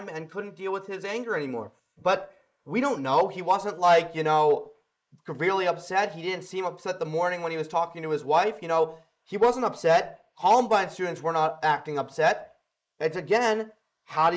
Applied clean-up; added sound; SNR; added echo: neural mask model Resemble Enhance denoiser.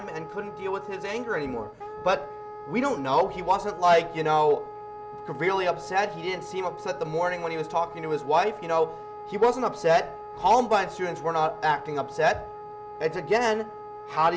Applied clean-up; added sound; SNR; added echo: none; Wind instrument, woodwind instrument; 13 dB; none.